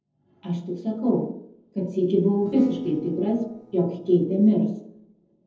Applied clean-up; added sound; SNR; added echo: neural separator model SepFormer DNS4.